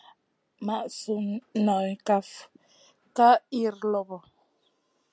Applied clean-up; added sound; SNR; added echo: none; none; none; none.